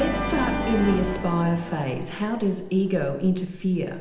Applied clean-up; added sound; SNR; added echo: none; Organ; 6 dB; reverberation time 0.8 s.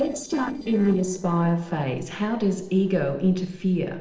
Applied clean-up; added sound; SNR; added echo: neural separator model SepFormer DNS4.